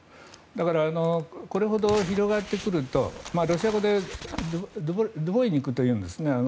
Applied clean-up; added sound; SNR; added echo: none; Crumpling, crinkling; 13 dB; none.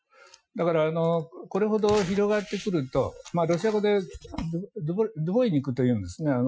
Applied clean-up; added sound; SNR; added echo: classical method Wiener filter.